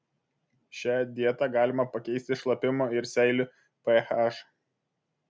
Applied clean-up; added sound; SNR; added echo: none; none; none; none.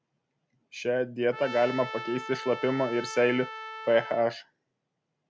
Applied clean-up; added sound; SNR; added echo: none; Trumpet; 11 dB; none.